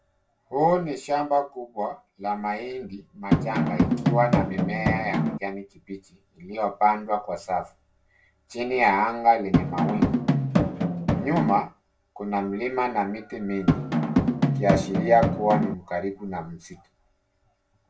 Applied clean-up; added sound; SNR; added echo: none; Drum; -4 dB; reverberation time 0.2 s.